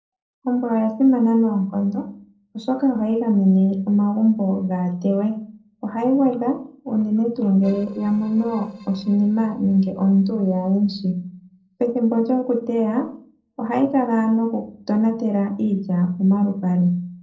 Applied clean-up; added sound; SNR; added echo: neural separator model SepFormer DNS4.